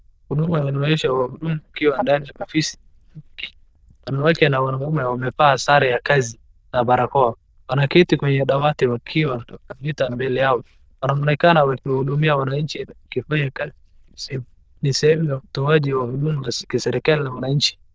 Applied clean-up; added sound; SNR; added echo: neural diffusion model UNIVERSE++.